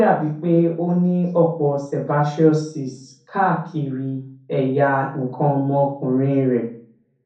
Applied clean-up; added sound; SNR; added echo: none; none; none; reverberation time 0.5 s.